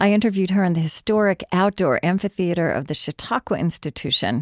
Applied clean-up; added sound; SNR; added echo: none; none; none; none.